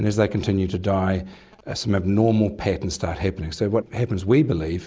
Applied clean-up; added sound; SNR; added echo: none; none; none; none.